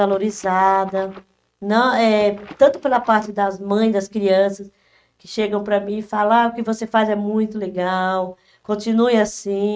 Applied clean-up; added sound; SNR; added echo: neural mask model RNNoise.